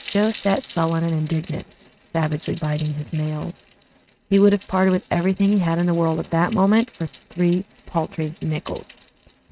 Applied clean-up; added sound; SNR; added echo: neural mask model RNNoise.